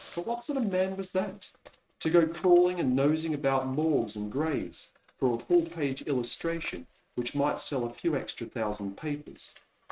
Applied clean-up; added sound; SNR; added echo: neural mask model RNNoise.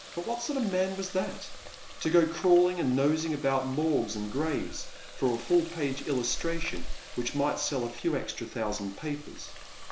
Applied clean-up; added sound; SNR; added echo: none; Water tap, faucet; 10 dB; none.